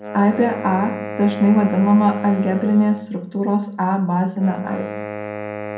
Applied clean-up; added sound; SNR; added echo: none; Wind instrument, woodwind instrument; 11 dB; reverberation time 0.6 s.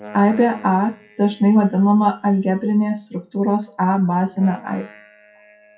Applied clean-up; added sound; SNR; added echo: classical method WPE with log-MMSE.